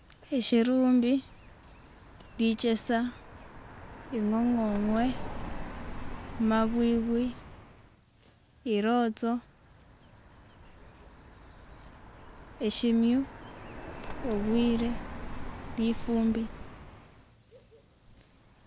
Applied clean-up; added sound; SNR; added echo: none; Car passing by; 11 dB; none.